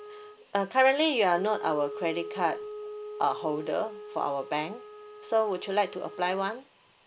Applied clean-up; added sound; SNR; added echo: none; Wind instrument, woodwind instrument; 13 dB; none.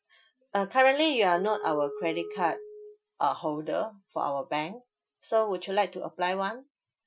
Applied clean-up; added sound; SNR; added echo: classical method Wiener filter.